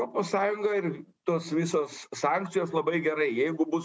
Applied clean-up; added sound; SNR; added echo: none; none; none; none.